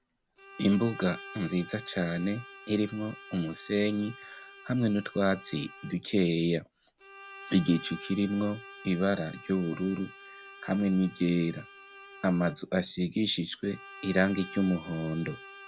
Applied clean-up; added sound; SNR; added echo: none; Bowed string instrument; 18 dB; none.